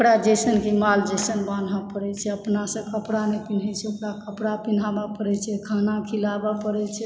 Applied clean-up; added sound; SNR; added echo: none; none; none; none.